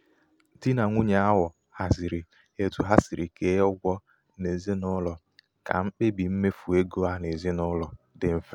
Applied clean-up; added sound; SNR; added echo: none; none; none; none.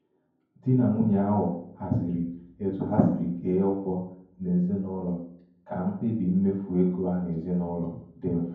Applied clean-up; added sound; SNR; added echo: none; none; none; reverberation time 0.9 s.